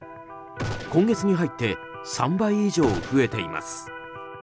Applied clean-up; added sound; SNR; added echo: none; Gunshot, gunfire + Electric guitar; 10 dB; none.